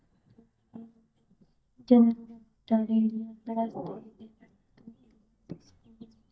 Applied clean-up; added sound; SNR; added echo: neural mask model DeepFilterNet 3.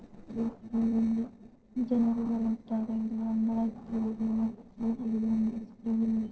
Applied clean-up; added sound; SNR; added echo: neural separator model SepFormer DNS4.